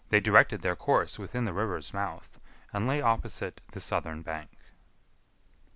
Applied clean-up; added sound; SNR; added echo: none; none; none; none.